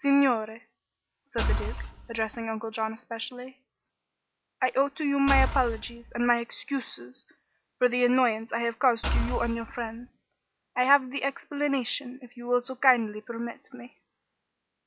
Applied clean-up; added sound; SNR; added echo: none; Engine / Car; 1 dB; none.